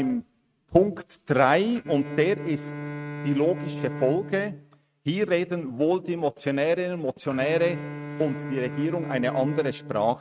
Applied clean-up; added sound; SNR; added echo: neural mask model RNNoise.